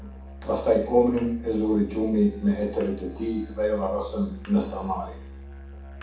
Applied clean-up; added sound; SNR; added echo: none; Musical instrument; 15 dB; reverberation time 0.7 s.